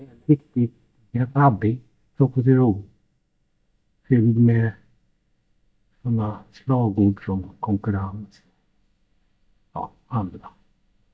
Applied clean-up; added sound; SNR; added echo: neural mask model DeepFilterNet 3.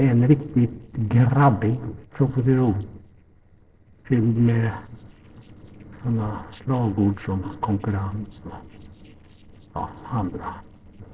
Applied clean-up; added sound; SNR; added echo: neural separator model SepFormer DNS4.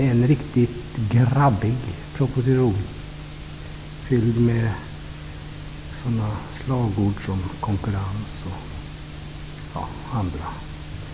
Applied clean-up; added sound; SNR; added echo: none; none; none; none.